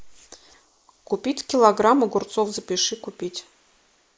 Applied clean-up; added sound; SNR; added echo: neural mask model Resemble Enhance denoiser.